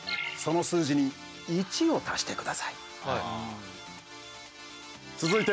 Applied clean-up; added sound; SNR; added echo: none; none; none; none.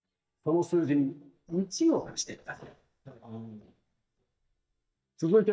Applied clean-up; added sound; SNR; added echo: neural mask model DeepFilterNet 3.